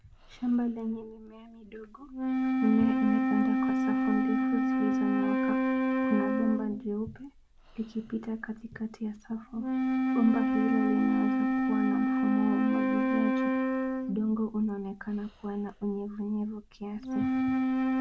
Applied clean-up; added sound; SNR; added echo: none; Wind instrument, woodwind instrument; -3 dB; none.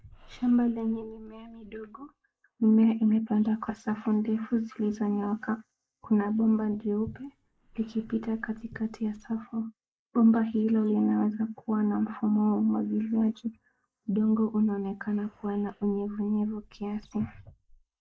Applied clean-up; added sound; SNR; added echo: neural mask model Resemble Enhance denoiser.